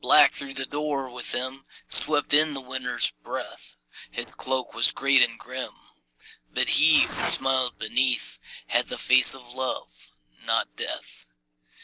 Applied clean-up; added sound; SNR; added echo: neural separator model SepFormer DNS4.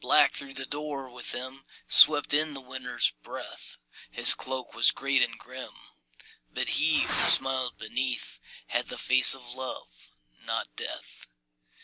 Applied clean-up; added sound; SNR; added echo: none; Fireworks; 4 dB; none.